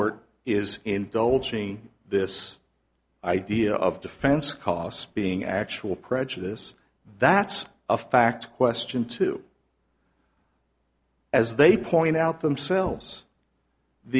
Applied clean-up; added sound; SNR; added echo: none; none; none; none.